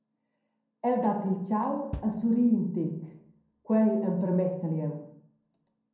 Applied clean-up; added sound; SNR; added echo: none; Bass drum; 17 dB; reverberation time 0.5 s.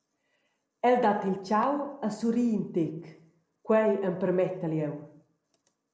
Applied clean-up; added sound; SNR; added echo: none; none; none; none.